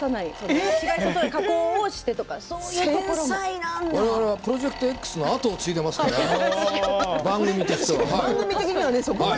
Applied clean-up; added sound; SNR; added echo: none; Mechanisms; 19 dB; none.